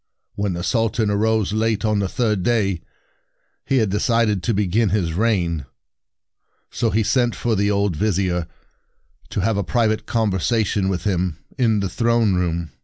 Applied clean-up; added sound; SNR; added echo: none; none; none; none.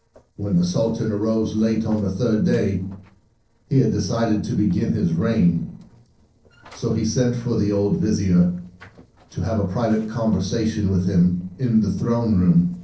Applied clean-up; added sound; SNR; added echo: neural separator model SepFormer DNS4.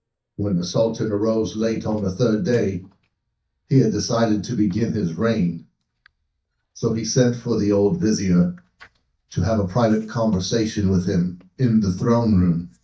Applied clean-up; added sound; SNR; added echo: neural mask model DeepFilterNet 3.